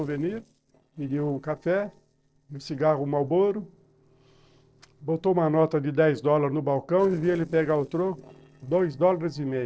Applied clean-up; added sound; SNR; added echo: neural separator model SepFormer DNS4.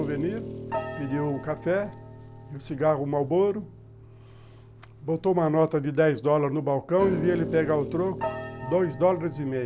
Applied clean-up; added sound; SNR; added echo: none; Piano; 11 dB; none.